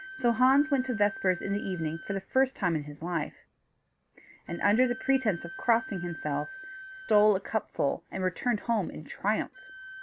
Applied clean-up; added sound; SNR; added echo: none; Wind instrument, woodwind instrument; 16 dB; none.